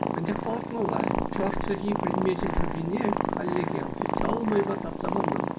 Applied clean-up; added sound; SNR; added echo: none; Purr; 0 dB; none.